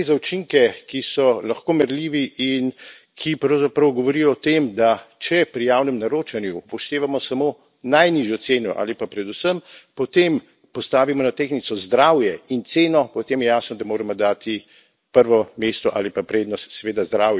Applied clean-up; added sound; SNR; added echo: none; none; none; none.